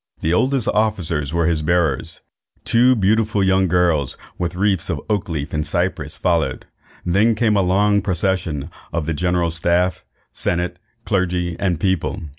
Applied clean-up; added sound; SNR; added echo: none; none; none; none.